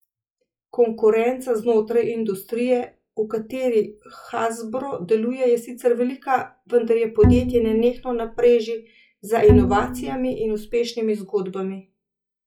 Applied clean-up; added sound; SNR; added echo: classical method log-MMSE.